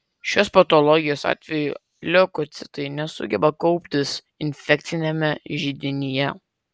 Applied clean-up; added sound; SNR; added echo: none; none; none; none.